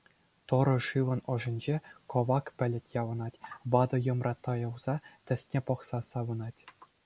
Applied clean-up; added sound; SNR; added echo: none; none; none; none.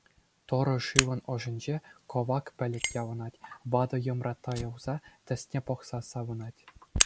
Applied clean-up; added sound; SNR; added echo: none; Fire; 4 dB; none.